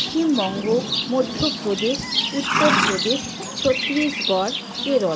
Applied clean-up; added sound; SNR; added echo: none; Livestock, farm animals, working animals; 2 dB; none.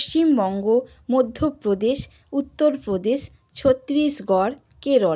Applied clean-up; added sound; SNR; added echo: none; none; none; none.